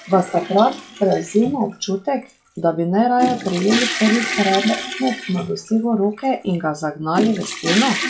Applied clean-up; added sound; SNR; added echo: classical method log-MMSE.